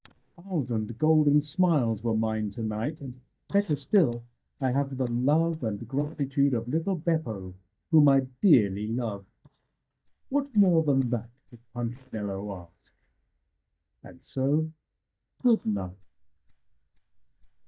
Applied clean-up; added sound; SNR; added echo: neural mask model DeepFilterNet 3.